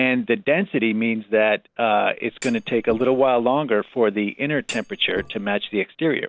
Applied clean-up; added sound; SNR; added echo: none; Thump, thud; 19 dB; none.